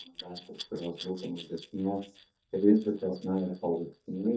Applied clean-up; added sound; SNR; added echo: neural mask model DeepFilterNet 3.